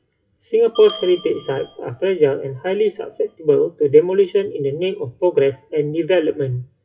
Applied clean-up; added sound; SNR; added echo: classical method WPE with log-MMSE.